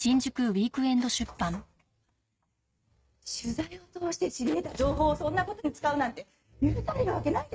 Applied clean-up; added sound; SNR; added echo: neural mask model RNNoise.